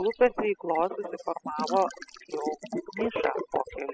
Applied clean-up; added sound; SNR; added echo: classical method spectral subtraction.